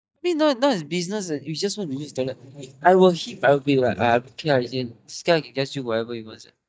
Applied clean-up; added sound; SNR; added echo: neural mask model DeepFilterNet 3.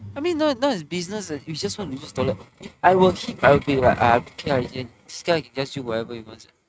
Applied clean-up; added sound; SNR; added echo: neural mask model RNNoise.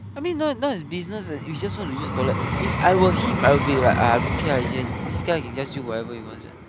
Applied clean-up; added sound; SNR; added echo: none; Vehicle; 2 dB; none.